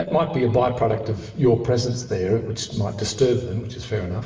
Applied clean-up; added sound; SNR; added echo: none; none; none; reverberation time 1.2 s.